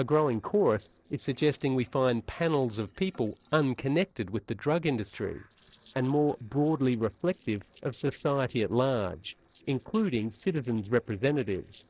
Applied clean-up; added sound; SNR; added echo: neural separator model SepFormer DNS4.